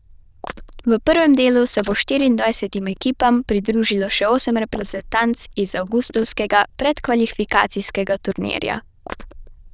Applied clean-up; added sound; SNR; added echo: neural diffusion model UNIVERSE++.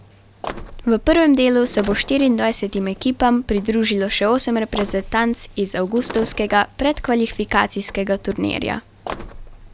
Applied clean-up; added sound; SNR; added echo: none; Slam; 17 dB; none.